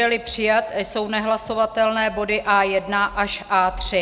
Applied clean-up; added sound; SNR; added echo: none; none; none; none.